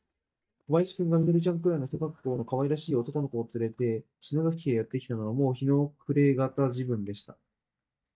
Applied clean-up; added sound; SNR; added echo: neural mask model DeepFilterNet 3.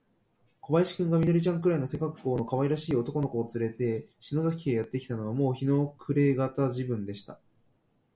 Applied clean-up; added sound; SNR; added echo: none; none; none; none.